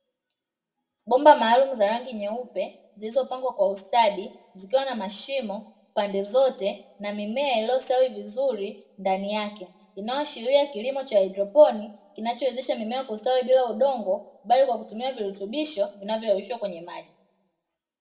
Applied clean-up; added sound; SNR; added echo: none; none; none; reverberation time 0.5 s.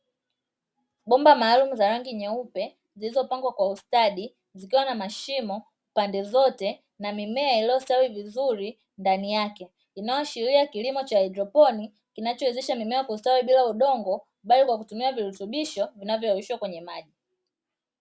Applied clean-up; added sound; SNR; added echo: none; none; none; none.